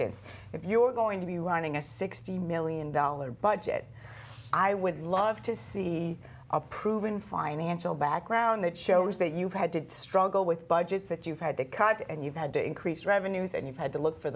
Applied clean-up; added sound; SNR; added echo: none; none; none; none.